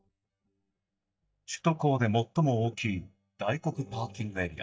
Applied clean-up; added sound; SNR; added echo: neural mask model DeepFilterNet 3.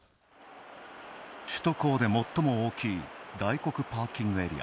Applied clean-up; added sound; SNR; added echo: none; none; none; none.